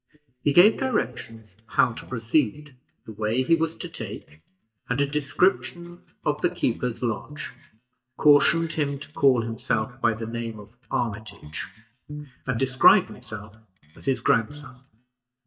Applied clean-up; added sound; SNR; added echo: neural mask model DeepFilterNet 3.